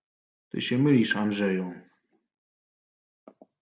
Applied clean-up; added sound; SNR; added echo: none; none; none; none.